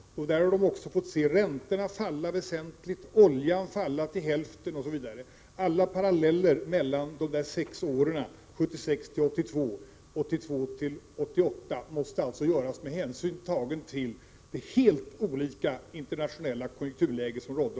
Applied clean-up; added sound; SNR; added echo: none; none; none; none.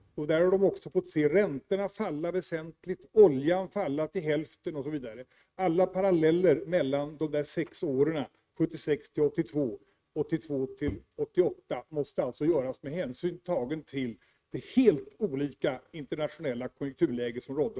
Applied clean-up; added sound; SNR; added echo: neural mask model RNNoise.